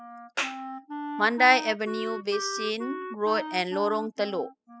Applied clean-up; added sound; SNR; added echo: classical method spectral subtraction.